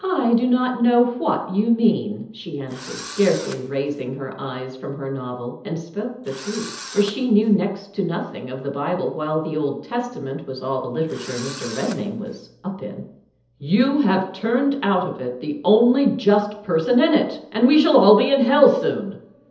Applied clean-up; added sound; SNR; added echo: none; Engine / Drill; 16 dB; reverberation time 0.7 s.